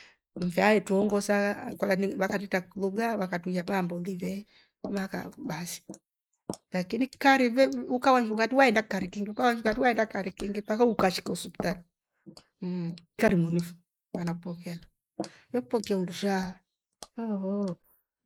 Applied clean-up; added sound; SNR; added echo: neural mask model Resemble Enhance denoiser.